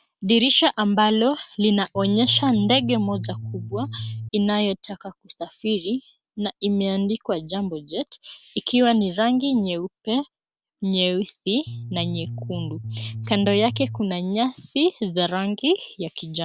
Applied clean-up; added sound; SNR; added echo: none; Bass guitar; 9 dB; none.